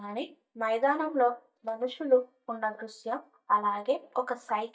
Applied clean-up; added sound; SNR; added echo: neural mask model DeepFilterNet 3.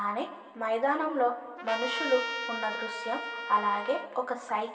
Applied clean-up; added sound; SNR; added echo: none; Trumpet; 6 dB; reverberation time 2.1 s.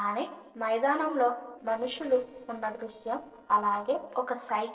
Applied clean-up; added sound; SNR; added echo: neural separator model SepFormer DNS4.